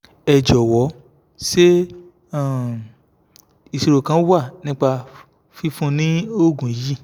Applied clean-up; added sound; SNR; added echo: none; none; none; none.